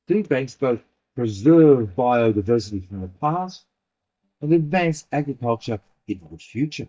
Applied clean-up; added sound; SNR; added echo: neural mask model DeepFilterNet 3.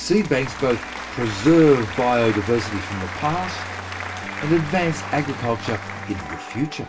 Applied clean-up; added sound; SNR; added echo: none; Applause; 11 dB; reverberation time 0.2 s.